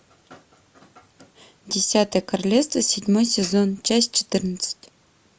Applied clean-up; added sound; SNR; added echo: none; none; none; none.